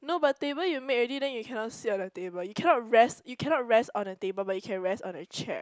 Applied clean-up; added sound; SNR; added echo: none; none; none; none.